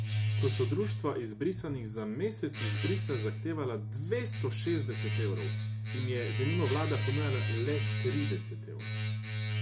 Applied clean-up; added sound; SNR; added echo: none; Domestic sounds, home sounds; -4 dB; none.